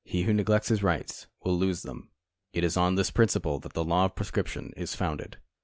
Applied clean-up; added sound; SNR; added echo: none; none; none; none.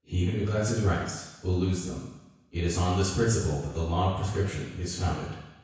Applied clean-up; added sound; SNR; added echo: none; none; none; reverberation time 1.1 s.